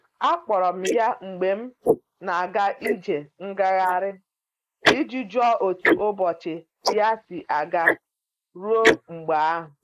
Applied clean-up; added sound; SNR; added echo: neural mask model Resemble Enhance denoiser.